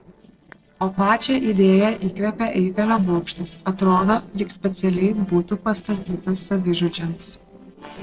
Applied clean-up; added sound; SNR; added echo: neural separator model SepFormer DNS4.